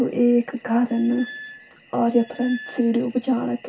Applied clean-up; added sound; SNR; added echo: none; Squeak; 19 dB; reverberation time 0.2 s.